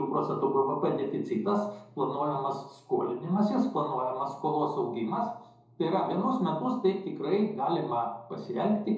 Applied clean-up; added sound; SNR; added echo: none; none; none; reverberation time 2.6 s.